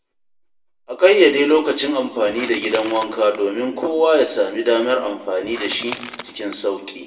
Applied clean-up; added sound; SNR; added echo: none; Crushing / Wood; 15 dB; reverberation time 0.7 s.